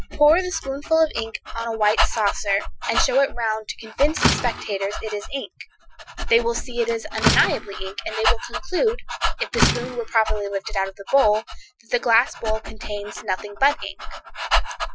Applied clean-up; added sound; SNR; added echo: classical method Wiener filter.